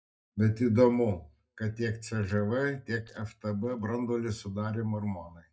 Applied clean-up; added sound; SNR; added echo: neural mask model DeepFilterNet 3.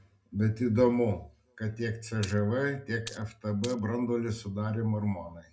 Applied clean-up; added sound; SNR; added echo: none; Glass; 16 dB; reverberation time 0.2 s.